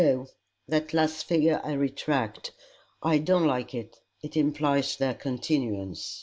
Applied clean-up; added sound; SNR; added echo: none; none; none; none.